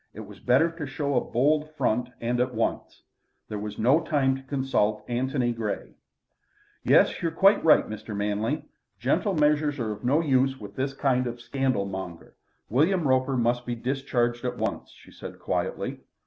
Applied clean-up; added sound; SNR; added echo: none; none; none; none.